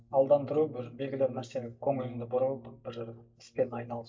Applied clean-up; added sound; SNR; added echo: neural mask model DeepFilterNet 3.